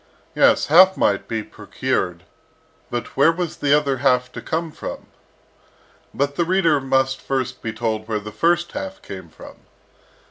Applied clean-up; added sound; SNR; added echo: none; none; none; none.